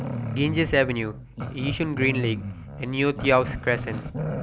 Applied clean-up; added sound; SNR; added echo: none; Growling; 7 dB; none.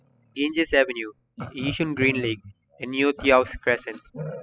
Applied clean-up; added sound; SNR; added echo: classical method spectral subtraction.